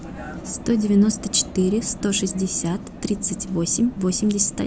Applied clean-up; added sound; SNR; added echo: none; Vehicle; 13 dB; none.